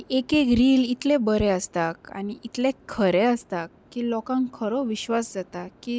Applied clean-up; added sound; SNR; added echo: none; none; none; none.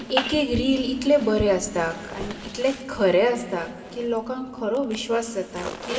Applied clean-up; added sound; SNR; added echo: none; Zipper (clothing); 13 dB; reverberation time 2.3 s.